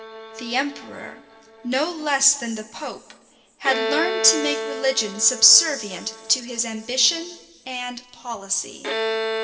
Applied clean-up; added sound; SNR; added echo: none; Bowed string instrument; 8 dB; reverberation time 1.3 s.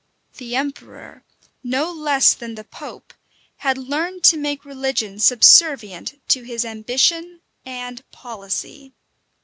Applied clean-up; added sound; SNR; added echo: none; none; none; none.